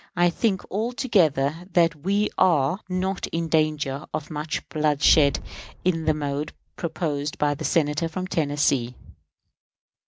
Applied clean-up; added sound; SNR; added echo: none; Boom; 12 dB; none.